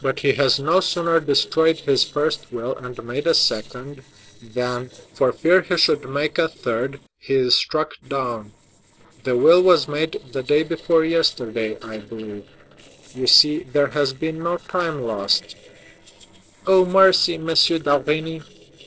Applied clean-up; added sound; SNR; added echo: neural separator model SepFormer DNS4.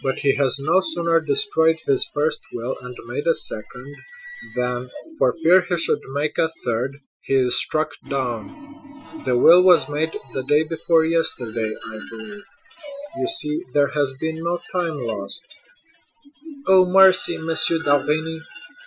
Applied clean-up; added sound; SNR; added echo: classical method Wiener filter.